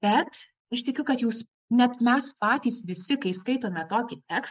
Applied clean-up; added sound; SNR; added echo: neural mask model Resemble Enhance denoiser.